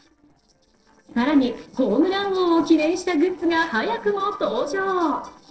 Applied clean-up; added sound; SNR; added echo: neural separator model SepFormer DNS4.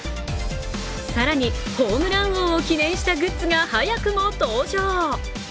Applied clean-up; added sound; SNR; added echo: none; none; none; none.